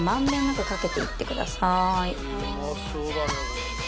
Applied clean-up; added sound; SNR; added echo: none; Drill; 11 dB; none.